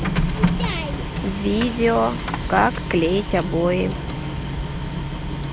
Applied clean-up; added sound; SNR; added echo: none; Printer; 4 dB; none.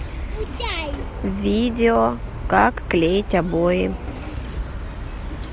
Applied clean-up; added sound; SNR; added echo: none; none; none; none.